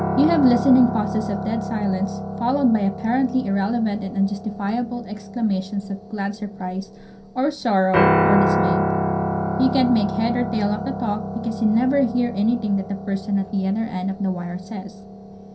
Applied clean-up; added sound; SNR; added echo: none; Piano; 4 dB; reverberation time 0.3 s.